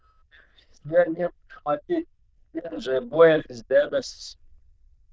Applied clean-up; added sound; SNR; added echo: neural diffusion model UNIVERSE++.